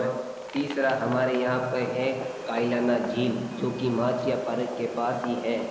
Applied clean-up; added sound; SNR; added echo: none; Fireworks; 13 dB; none.